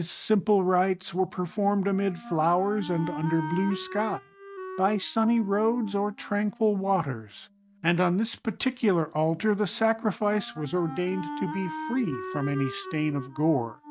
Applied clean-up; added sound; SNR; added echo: neural mask model RNNoise.